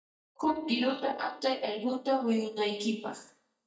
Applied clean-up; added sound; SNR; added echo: neural mask model DeepFilterNet 3.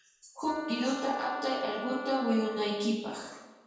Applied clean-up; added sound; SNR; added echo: none; Wind instrument, woodwind instrument; 11 dB; reverberation time 1.1 s.